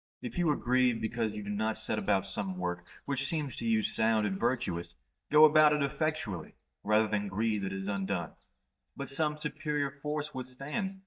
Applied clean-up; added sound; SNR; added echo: neural mask model DeepFilterNet 3.